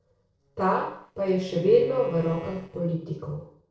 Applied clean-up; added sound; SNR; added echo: neural separator model SepFormer DNS4.